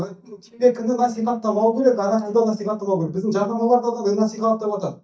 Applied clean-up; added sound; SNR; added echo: neural mask model DeepFilterNet 3.